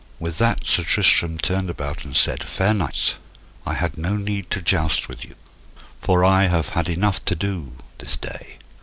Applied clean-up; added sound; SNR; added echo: none; none; none; none.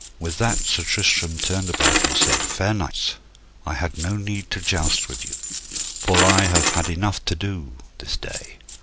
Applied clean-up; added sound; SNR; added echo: none; Coin (dropping); 2 dB; none.